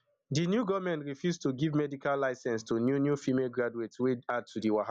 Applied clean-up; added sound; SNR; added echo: none; none; none; none.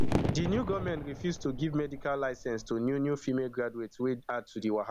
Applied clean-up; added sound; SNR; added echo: none; Fireworks; 3 dB; none.